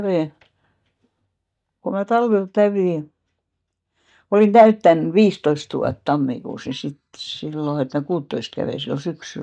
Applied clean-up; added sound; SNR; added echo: neural mask model DeepFilterNet 3.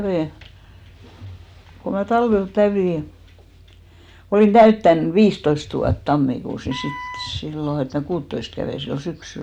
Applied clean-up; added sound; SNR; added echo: none; Wind instrument, woodwind instrument; 14 dB; none.